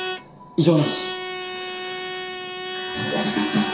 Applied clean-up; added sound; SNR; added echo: none; Bowed string instrument; 5 dB; reverberation time 0.7 s.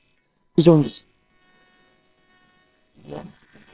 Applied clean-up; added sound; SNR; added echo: neural separator model SepFormer WHAMR!.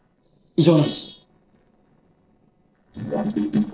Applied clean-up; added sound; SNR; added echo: neural separator model SepFormer DNS4.